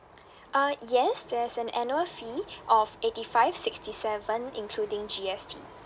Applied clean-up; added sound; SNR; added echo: none; none; none; none.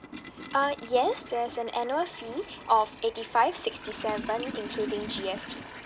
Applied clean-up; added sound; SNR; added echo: none; Toilet flush; 12 dB; none.